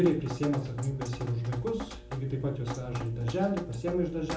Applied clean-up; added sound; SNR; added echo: none; Drip; 11 dB; reverberation time 1.0 s.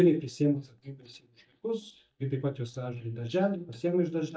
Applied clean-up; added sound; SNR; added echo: neural mask model DeepFilterNet 3.